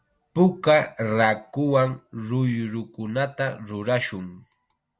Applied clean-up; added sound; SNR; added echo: none; none; none; none.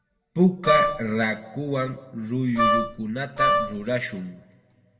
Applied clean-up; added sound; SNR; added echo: none; Wind instrument, woodwind instrument; -3 dB; reverberation time 1.4 s.